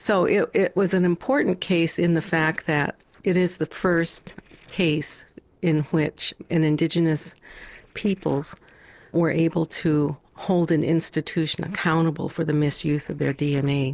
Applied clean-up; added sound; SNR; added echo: neural separator model SepFormer DNS4.